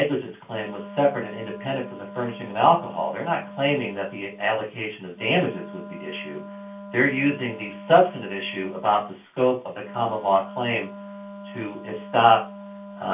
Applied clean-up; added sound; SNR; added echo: none; Wind instrument, woodwind instrument; 15 dB; reverberation time 0.3 s.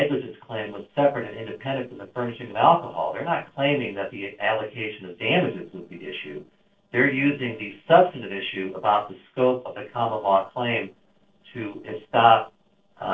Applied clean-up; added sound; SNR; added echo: neural separator model SepFormer DNS4.